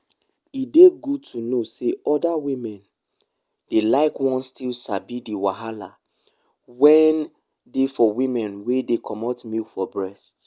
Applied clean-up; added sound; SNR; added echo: none; none; none; none.